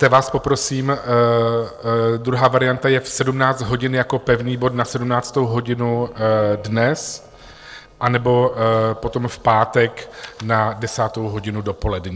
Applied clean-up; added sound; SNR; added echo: neural separator model SepFormer DNS4.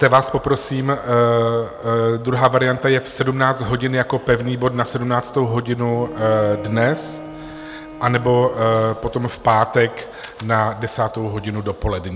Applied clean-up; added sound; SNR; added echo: none; Bowed string instrument; 16 dB; none.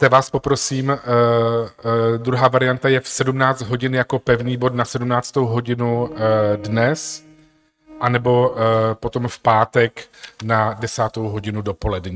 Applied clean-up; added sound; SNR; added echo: neural mask model RNNoise.